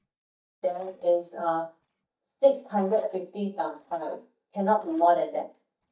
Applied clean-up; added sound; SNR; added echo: neural mask model DeepFilterNet 3.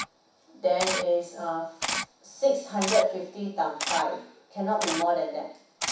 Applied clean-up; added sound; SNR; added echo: none; Camera; 7 dB; reverberation time 0.7 s.